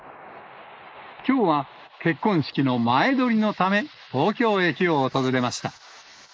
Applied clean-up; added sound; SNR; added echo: neural mask model Resemble Enhance denoiser.